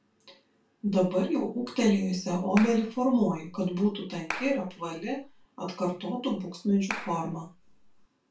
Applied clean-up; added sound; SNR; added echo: none; Clapping; 12 dB; reverberation time 0.2 s.